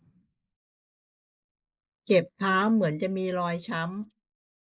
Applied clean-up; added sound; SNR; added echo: neural mask model Resemble Enhance denoiser.